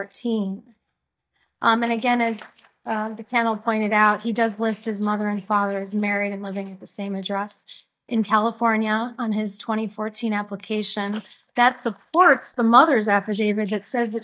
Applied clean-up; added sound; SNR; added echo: neural mask model DeepFilterNet 3.